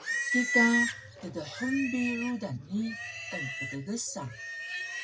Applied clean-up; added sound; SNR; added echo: none; Livestock, farm animals, working animals; 1 dB; reverberation time 0.2 s.